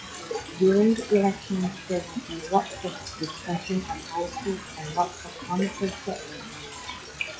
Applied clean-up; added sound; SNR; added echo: classical method log-MMSE.